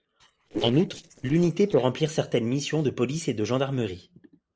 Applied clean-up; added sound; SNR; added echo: neural separator model SepFormer DNS4.